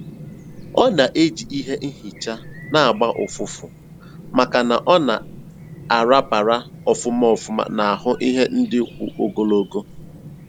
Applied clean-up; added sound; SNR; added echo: none; Chirp, tweet; 18 dB; none.